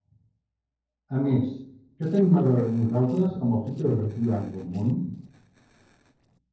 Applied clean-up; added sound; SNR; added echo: neural separator model SepFormer DNS4.